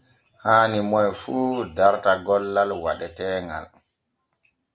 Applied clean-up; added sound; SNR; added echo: none; none; none; none.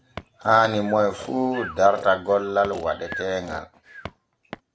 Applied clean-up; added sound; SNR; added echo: none; Walk, footsteps + Breathing; 16 dB; none.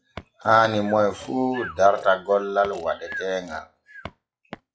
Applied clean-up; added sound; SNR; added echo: classical method log-MMSE.